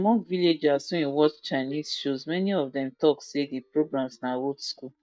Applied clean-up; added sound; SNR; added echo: neural mask model DeepFilterNet 3.